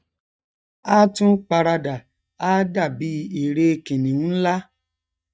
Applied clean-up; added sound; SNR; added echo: neural mask model DeepFilterNet 3.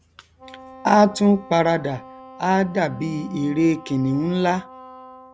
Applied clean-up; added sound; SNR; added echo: none; Wind instrument, woodwind instrument; 20 dB; none.